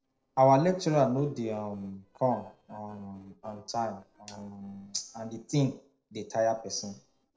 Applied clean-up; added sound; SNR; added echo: neural separator model SepFormer DNS4.